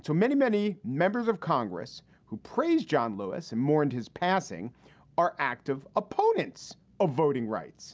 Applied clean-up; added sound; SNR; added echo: none; none; none; none.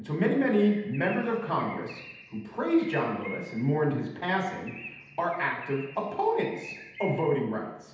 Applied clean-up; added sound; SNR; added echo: none; Bird; 17 dB; reverberation time 0.9 s.